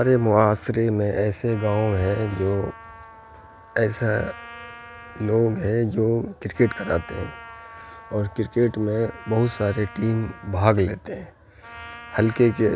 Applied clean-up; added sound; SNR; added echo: none; Trumpet; 19 dB; none.